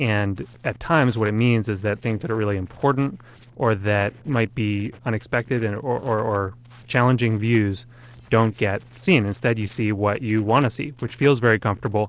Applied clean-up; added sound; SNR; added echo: neural separator model SepFormer DNS4.